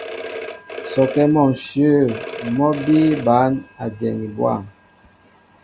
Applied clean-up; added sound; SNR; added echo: none; Telephone; 12 dB; none.